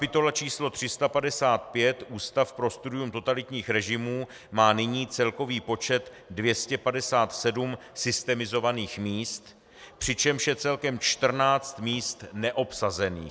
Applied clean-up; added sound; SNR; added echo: none; none; none; none.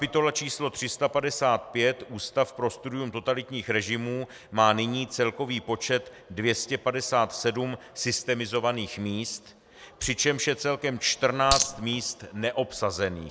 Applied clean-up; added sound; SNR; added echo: none; Coin (dropping); -1 dB; none.